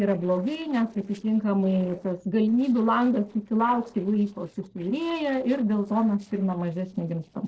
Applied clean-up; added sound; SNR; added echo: neural separator model SepFormer DNS4.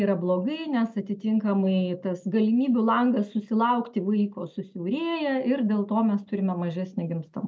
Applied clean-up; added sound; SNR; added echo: none; none; none; none.